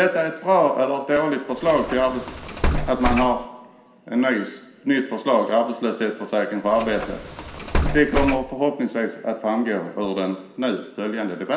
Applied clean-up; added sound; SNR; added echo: none; Bus; 3 dB; reverberation time 1.4 s.